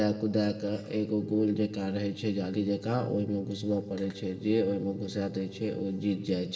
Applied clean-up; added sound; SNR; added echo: neural separator model SepFormer DNS4.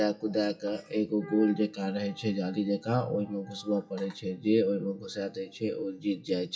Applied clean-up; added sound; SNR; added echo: classical method WPE with log-MMSE.